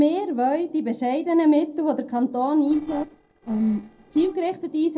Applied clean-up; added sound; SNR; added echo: neural separator model SepFormer DNS4.